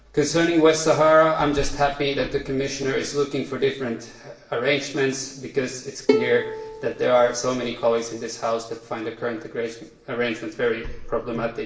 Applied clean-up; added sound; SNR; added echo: none; Bowed string instrument; 5 dB; reverberation time 0.8 s.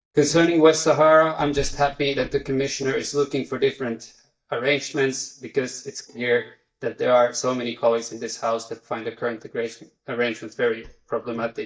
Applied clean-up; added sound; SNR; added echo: neural mask model DeepFilterNet 3.